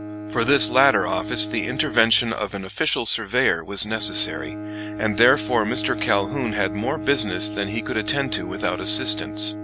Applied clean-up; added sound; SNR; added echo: none; Bowed string instrument; 8 dB; none.